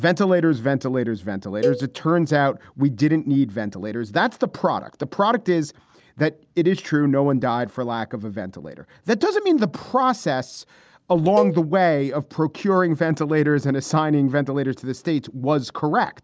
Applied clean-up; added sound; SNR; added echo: none; Cowbell; 8 dB; none.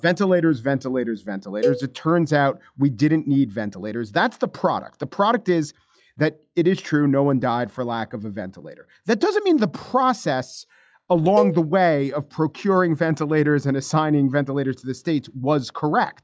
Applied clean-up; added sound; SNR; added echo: classical method log-MMSE.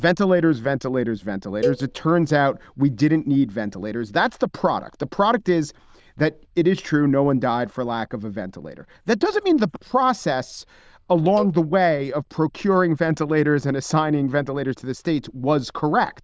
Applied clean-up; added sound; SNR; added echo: neural diffusion model UNIVERSE++.